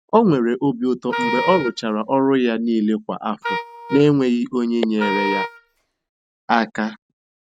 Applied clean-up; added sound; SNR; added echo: neural mask model RNNoise.